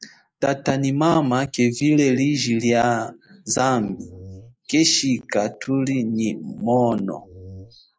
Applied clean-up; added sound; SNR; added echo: neural mask model Resemble Enhance denoiser.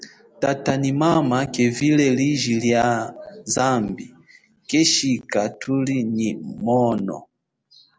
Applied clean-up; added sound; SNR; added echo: none; none; none; none.